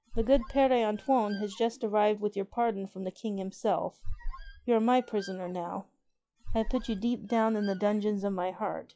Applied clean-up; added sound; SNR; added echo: classical method log-MMSE.